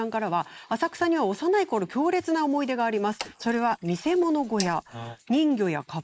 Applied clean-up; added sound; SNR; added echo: neural mask model Resemble Enhance denoiser.